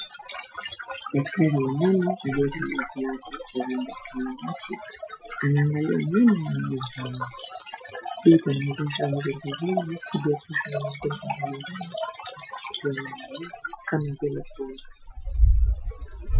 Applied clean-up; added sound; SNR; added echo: classical method Wiener filter.